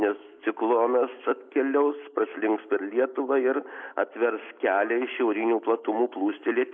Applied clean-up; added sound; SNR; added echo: neural mask model Resemble Enhance denoiser.